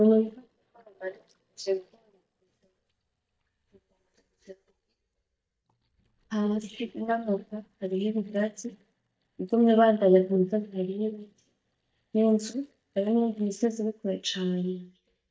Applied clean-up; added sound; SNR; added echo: neural mask model DeepFilterNet 3.